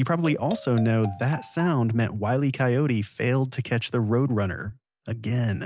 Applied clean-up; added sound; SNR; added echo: none; Marimba, xylophone; 16 dB; none.